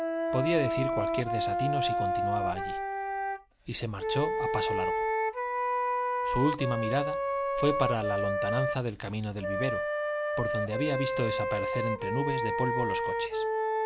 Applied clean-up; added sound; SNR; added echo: none; Wind instrument, woodwind instrument; -3 dB; none.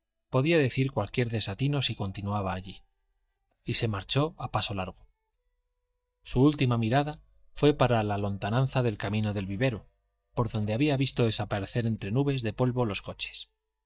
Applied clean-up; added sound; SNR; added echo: neural mask model DeepFilterNet 3.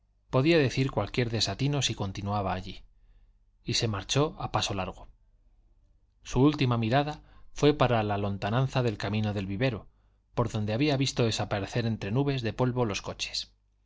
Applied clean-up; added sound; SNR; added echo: none; none; none; none.